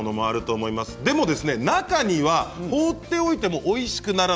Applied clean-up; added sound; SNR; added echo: none; none; none; none.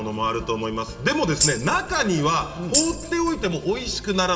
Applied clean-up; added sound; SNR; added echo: none; Tambourine; 4 dB; reverberation time 2.4 s.